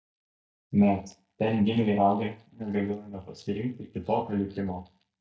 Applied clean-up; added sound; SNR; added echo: neural mask model DeepFilterNet 3.